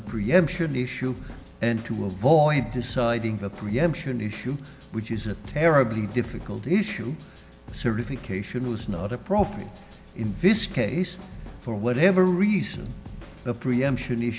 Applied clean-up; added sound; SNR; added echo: none; Drum kit; 17 dB; none.